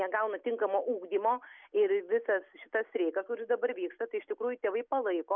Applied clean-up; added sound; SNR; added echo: none; none; none; none.